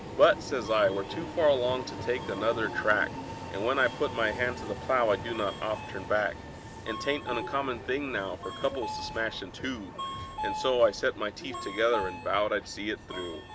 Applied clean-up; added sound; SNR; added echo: none; Subway, metro, underground; 9 dB; none.